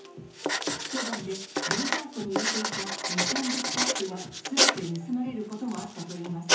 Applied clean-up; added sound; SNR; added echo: none; Writing; -5 dB; reverberation time 0.6 s.